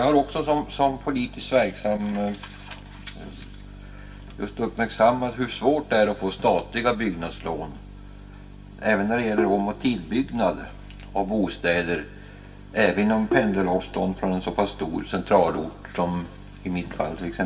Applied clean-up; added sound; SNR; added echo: none; Bowed string instrument; 8 dB; reverberation time 0.2 s.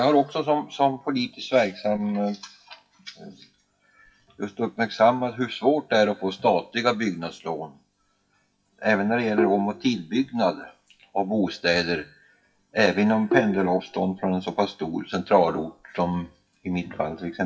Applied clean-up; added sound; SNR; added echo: classical method WPE with log-MMSE.